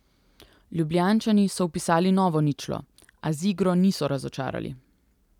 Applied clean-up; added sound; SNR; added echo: none; none; none; none.